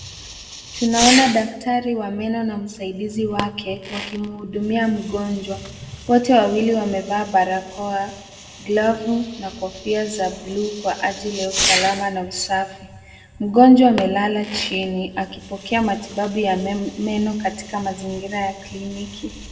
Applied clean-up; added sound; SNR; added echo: none; Fireworks; 10 dB; reverberation time 1.1 s.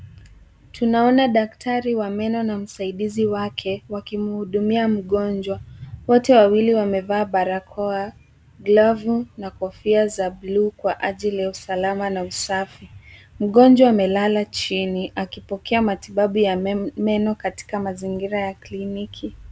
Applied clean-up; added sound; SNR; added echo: none; none; none; none.